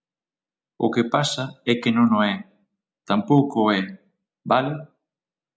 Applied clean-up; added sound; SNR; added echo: none; none; none; none.